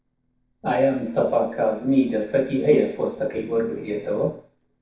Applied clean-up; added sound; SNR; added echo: neural separator model SepFormer DNS4.